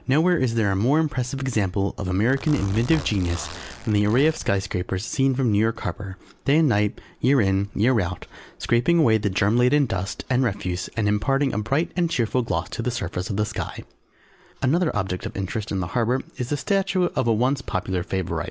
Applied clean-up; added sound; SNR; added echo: none; Zipper (clothing); 13 dB; none.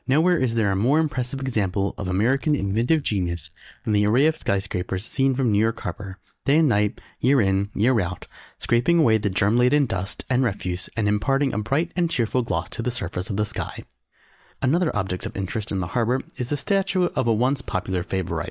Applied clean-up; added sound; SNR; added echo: neural mask model DeepFilterNet 3.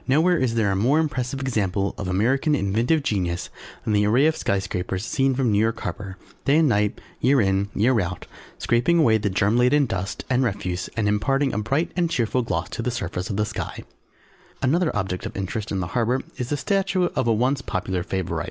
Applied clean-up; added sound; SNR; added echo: none; none; none; none.